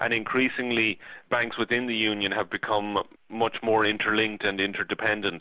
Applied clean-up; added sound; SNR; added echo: none; none; none; none.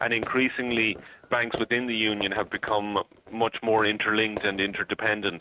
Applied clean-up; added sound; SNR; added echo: neural mask model RNNoise.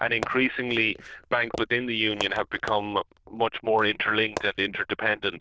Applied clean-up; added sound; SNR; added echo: neural diffusion model UNIVERSE++.